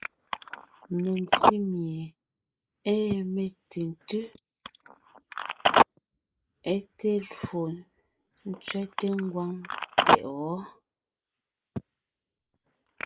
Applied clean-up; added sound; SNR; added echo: neural mask model Resemble Enhance denoiser.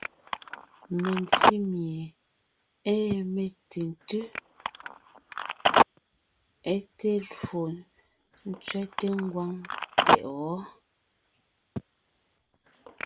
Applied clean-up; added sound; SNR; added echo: none; Telephone; -2 dB; none.